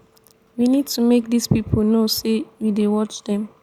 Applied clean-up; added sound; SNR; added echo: none; none; none; none.